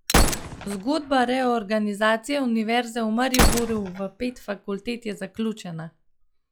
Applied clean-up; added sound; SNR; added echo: classical method log-MMSE.